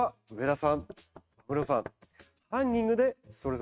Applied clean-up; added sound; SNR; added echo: neural mask model RNNoise.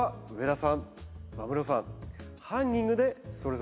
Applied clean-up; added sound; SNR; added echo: none; none; none; none.